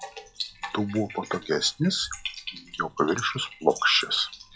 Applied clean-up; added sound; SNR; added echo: classical method log-MMSE.